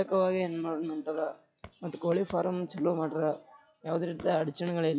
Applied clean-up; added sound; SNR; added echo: classical method log-MMSE.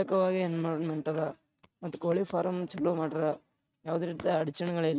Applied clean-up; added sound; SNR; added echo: neural mask model RNNoise.